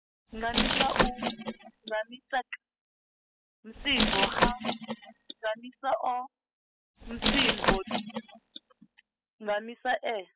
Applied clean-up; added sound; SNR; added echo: classical method spectral subtraction.